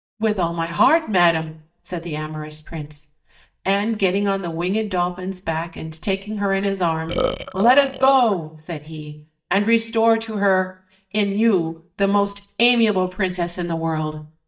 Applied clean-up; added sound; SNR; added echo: neural mask model DeepFilterNet 3.